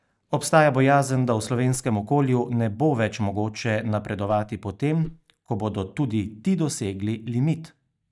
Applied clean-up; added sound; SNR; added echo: neural mask model DeepFilterNet 3.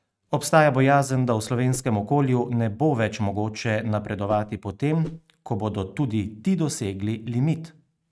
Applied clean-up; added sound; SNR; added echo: neural mask model RNNoise.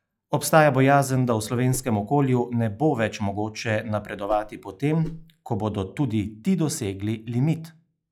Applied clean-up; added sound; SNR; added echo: classical method log-MMSE.